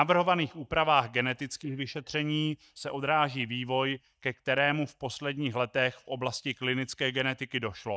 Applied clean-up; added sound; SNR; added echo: neural mask model DeepFilterNet 3.